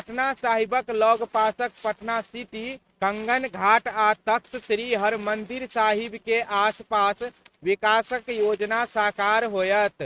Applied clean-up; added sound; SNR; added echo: neural mask model RNNoise.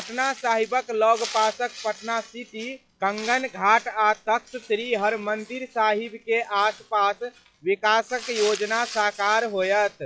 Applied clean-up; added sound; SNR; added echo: classical method log-MMSE.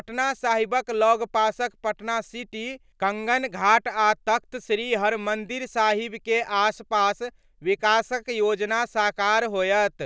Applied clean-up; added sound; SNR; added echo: none; none; none; none.